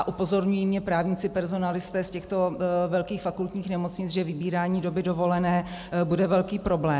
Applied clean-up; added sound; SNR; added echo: none; none; none; none.